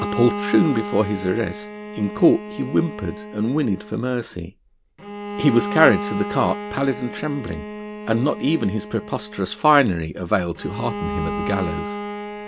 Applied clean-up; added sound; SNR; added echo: none; Bowed string instrument; 9 dB; none.